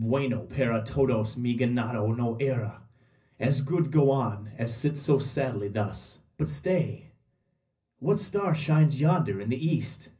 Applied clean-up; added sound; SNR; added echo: none; none; none; reverberation time 0.4 s.